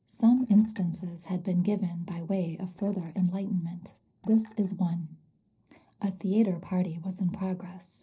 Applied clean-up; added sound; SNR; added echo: neural separator model SepFormer DNS4.